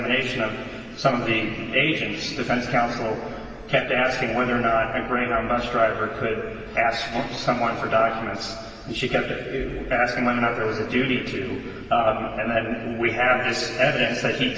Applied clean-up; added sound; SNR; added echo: none; none; none; reverberation time 2.5 s.